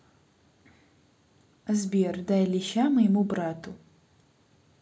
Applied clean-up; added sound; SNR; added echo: none; none; none; none.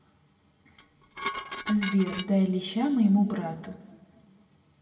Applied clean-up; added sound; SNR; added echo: none; Dishes, pots, and pans; 9 dB; reverberation time 2.0 s.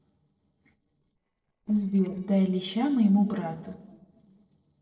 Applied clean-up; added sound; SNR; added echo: neural separator model SepFormer DNS4.